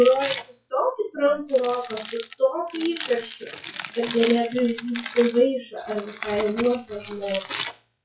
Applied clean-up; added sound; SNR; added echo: classical method WPE with log-MMSE.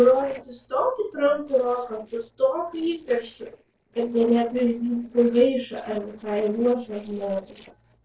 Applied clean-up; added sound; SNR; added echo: neural separator model SepFormer DNS4.